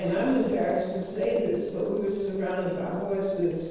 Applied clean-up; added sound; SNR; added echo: neural separator model SepFormer DNS4.